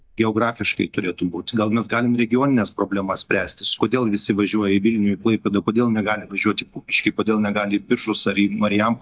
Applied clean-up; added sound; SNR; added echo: neural mask model DeepFilterNet 3.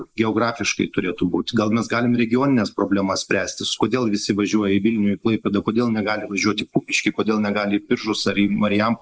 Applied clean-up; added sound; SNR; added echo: neural mask model Resemble Enhance denoiser.